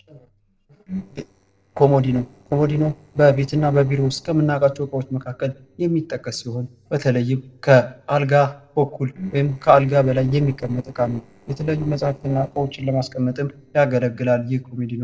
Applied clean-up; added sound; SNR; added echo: neural separator model SepFormer DNS4.